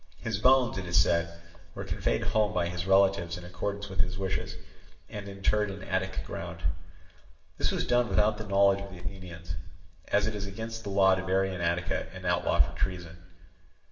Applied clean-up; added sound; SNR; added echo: none; none; none; reverberation time 1.0 s.